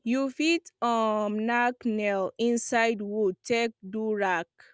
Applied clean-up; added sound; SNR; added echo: none; none; none; none.